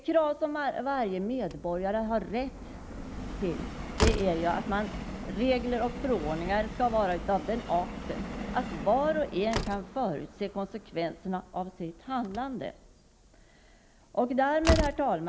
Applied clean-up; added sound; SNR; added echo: none; Slam + Subway, metro, underground; 6 dB; none.